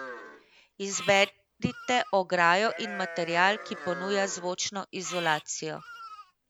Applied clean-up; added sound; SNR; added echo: none; Livestock, farm animals, working animals; 13 dB; none.